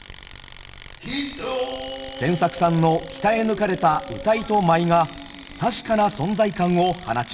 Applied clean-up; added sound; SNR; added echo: none; Tools; 17 dB; reverberation time 1.8 s.